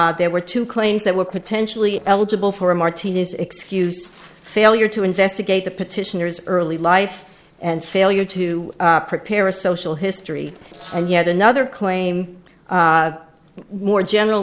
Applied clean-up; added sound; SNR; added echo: neural separator model SepFormer DNS4.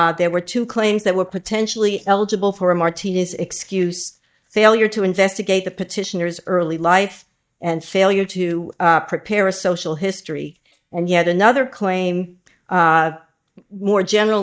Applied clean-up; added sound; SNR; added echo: neural mask model DeepFilterNet 3.